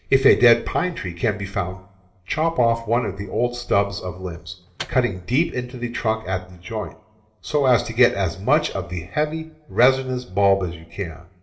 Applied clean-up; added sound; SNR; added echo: none; Microwave oven; 18 dB; reverberation time 0.5 s.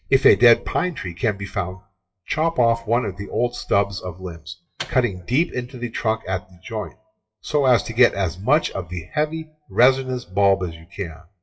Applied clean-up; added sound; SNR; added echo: classical method WPE with log-MMSE.